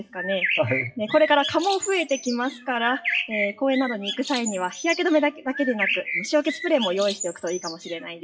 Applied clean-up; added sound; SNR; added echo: classical method WPE with log-MMSE.